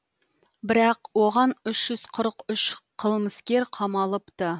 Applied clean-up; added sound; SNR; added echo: none; none; none; none.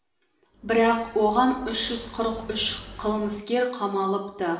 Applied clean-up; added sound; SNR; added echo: none; Motorcycle; 18 dB; reverberation time 0.8 s.